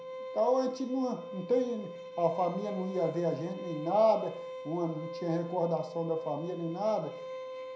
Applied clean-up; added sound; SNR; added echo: none; Bowed string instrument; 10 dB; reverberation time 0.5 s.